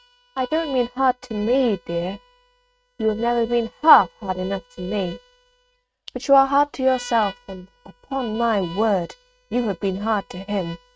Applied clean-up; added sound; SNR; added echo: neural mask model RNNoise.